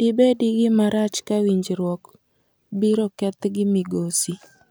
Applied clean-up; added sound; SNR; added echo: none; none; none; none.